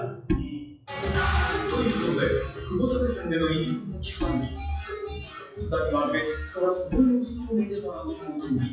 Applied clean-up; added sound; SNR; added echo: classical method WPE with log-MMSE.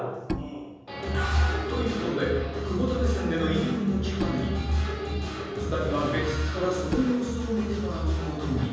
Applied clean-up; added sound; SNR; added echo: none; Bowed string instrument; 10 dB; reverberation time 1.3 s.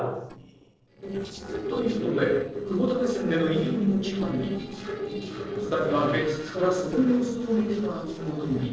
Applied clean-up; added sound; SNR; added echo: neural separator model SepFormer DNS4.